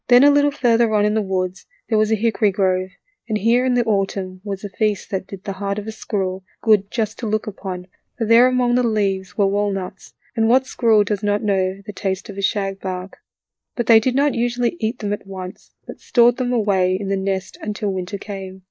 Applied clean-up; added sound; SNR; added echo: neural mask model Resemble Enhance denoiser.